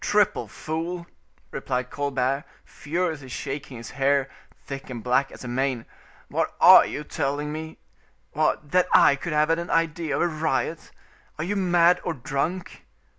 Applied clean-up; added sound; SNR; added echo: none; none; none; none.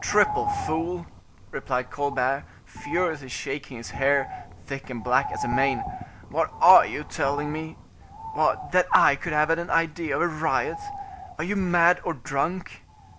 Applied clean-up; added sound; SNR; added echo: none; Bird; 10 dB; none.